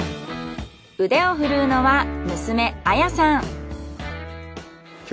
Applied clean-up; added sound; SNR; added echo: none; none; none; none.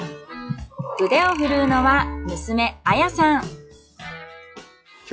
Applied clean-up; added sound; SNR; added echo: classical method log-MMSE.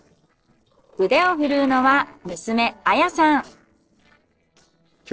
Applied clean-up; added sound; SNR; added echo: neural separator model SepFormer DNS4.